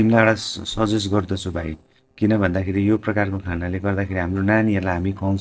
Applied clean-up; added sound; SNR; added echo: neural separator model SepFormer DNS4.